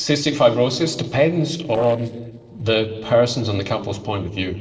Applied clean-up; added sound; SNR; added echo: neural separator model SepFormer DNS4.